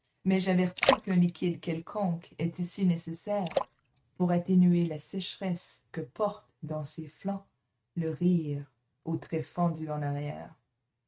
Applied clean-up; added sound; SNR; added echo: neural mask model RNNoise.